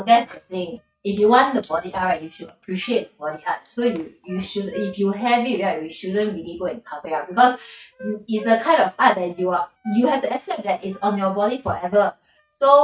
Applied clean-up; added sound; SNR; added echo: neural mask model RNNoise.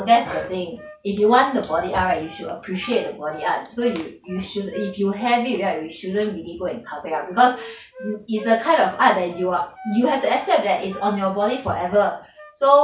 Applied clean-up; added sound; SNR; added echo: none; Wind instrument, woodwind instrument; 19 dB; none.